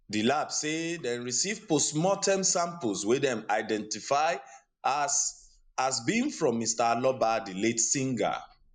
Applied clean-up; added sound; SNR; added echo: neural mask model Resemble Enhance denoiser.